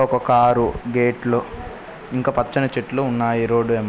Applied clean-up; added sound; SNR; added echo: none; none; none; none.